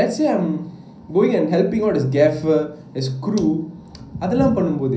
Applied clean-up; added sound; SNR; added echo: none; none; none; reverberation time 0.6 s.